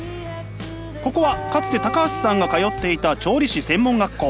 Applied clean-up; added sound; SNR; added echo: none; Wind instrument, woodwind instrument; 9 dB; none.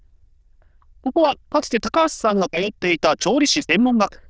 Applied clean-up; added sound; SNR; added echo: neural diffusion model UNIVERSE++.